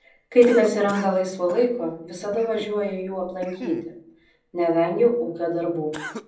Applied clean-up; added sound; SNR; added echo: none; Cough; 17 dB; reverberation time 0.6 s.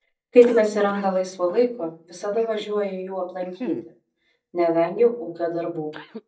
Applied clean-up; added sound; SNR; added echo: neural mask model DeepFilterNet 3.